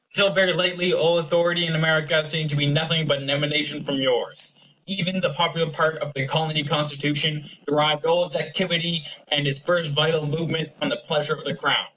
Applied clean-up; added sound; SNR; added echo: none; none; none; none.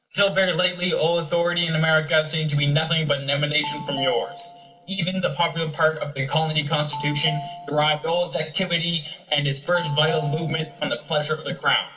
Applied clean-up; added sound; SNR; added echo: none; Telephone; 14 dB; reverberation time 1.4 s.